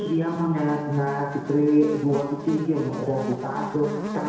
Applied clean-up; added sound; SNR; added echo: none; Buzz; 11 dB; reverberation time 0.9 s.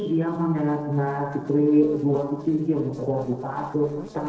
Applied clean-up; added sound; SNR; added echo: neural separator model SepFormer DNS4.